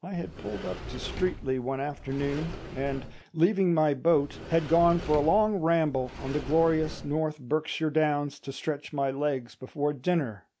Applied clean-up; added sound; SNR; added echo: none; Sliding door; 12 dB; none.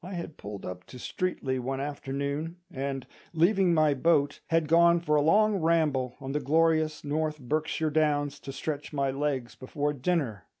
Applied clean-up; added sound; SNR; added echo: none; none; none; none.